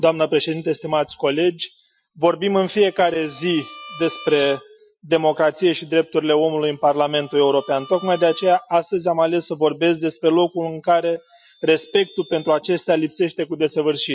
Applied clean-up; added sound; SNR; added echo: classical method Wiener filter.